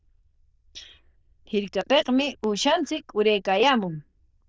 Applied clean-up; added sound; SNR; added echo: neural diffusion model UNIVERSE++.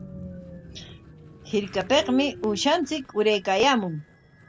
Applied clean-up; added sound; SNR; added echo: none; Train; 16 dB; none.